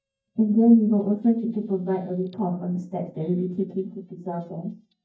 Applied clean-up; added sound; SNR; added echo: neural mask model DeepFilterNet 3.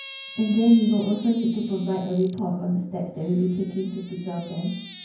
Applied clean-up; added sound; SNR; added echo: none; Squeak; 19 dB; reverberation time 0.9 s.